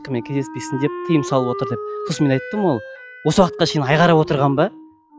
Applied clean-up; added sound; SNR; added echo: classical method log-MMSE.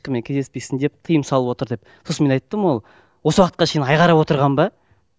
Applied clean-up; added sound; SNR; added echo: none; none; none; none.